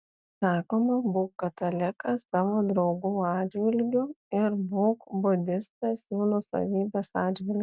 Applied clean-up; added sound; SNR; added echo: none; none; none; none.